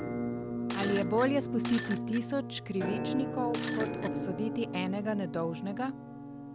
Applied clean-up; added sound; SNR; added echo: none; Shatter + Musical instrument; 2 dB; none.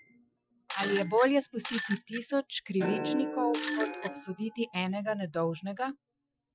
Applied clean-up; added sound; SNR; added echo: classical method Wiener filter.